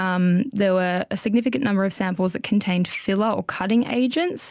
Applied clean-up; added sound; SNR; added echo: none; none; none; none.